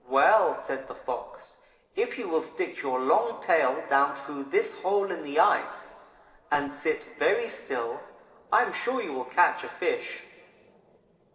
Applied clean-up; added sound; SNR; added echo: neural separator model SepFormer DNS4.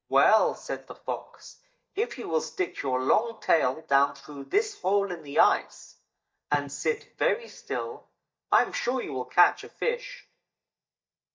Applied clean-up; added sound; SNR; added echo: neural mask model DeepFilterNet 3.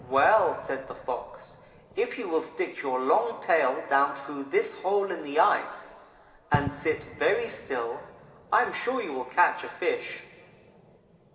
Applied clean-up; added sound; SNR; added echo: none; Fireworks; 16 dB; reverberation time 2.3 s.